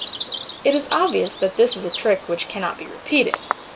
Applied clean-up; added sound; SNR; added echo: none; Bird vocalization, bird call, bird song; 10 dB; none.